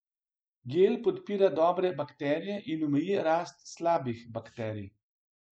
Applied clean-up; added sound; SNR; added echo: neural mask model Resemble Enhance denoiser.